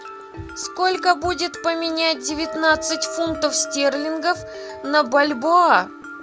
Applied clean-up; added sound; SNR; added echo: none; Mallet percussion + Wind instrument, woodwind instrument; 12 dB; none.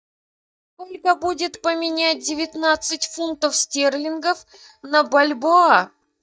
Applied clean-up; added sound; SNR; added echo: neural mask model DeepFilterNet 3.